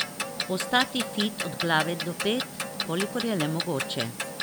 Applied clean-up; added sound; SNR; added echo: none; Clock; 4 dB; none.